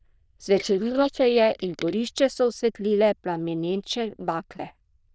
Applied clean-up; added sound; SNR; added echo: neural diffusion model UNIVERSE++.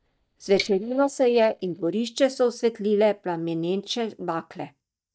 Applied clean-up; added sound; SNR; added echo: neural mask model DeepFilterNet 3.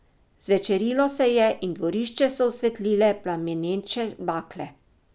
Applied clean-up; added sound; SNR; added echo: none; none; none; none.